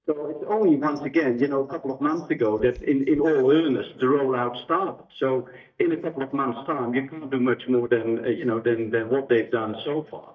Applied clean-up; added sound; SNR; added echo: neural mask model DeepFilterNet 3.